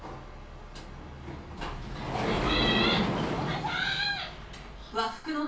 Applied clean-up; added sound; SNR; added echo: none; Sliding door; -1 dB; reverberation time 0.3 s.